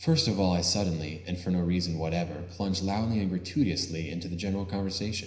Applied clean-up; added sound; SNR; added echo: none; none; none; reverberation time 0.9 s.